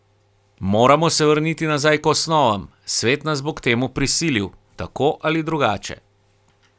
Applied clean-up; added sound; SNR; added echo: none; none; none; none.